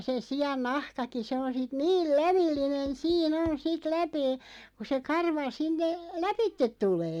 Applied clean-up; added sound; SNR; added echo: none; none; none; none.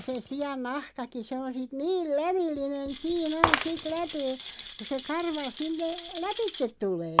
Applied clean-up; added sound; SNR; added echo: none; Rattle + Shatter; 1 dB; none.